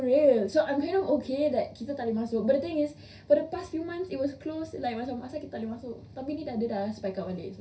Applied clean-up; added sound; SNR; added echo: none; none; none; reverberation time 0.4 s.